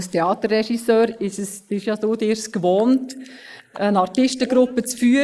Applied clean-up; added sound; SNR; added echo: neural mask model Resemble Enhance denoiser.